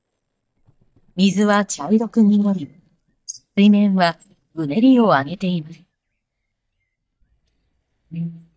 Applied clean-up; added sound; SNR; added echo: neural mask model DeepFilterNet 3.